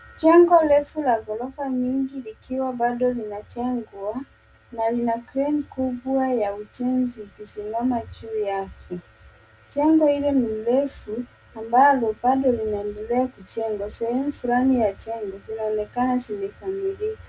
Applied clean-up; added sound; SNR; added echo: none; none; none; none.